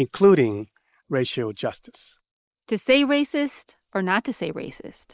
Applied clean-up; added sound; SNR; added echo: neural mask model Resemble Enhance denoiser.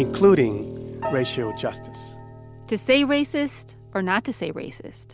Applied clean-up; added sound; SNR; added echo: none; Piano; 11 dB; none.